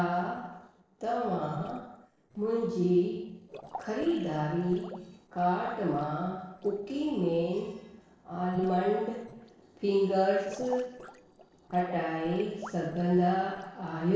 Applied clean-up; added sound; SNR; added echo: neural separator model SepFormer DNS4.